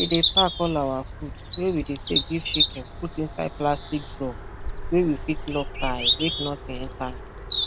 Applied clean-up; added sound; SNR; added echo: none; Bird vocalization, bird call, bird song; -4 dB; none.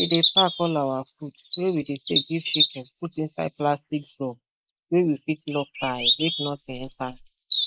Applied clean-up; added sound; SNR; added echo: neural mask model Resemble Enhance denoiser.